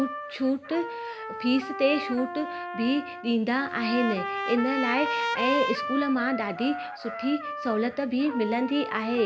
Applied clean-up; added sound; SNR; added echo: none; Trumpet; 6 dB; none.